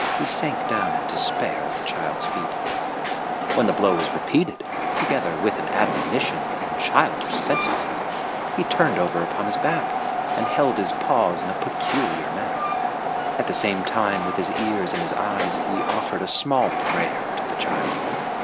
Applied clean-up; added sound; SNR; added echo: none; Train; -1 dB; none.